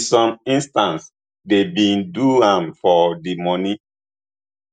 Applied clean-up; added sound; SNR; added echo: none; none; none; none.